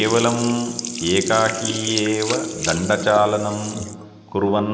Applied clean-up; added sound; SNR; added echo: none; Sink (filling or washing); 9 dB; none.